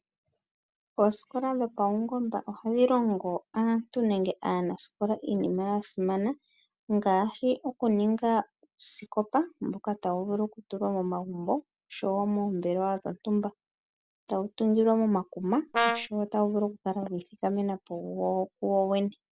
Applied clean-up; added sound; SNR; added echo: none; Brass instrument; -2 dB; none.